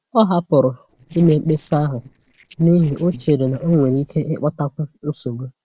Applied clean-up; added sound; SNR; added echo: neural separator model SepFormer DNS4.